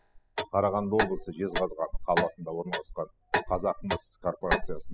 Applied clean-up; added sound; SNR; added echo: classical method spectral subtraction.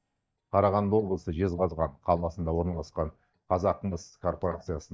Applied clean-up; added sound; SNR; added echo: neural mask model DeepFilterNet 3.